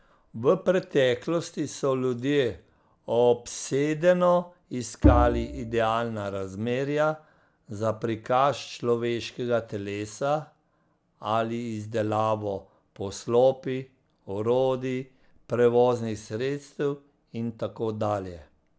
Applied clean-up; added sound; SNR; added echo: none; Bowed string instrument; -1 dB; none.